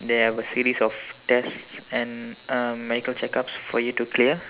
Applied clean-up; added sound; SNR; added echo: none; none; none; none.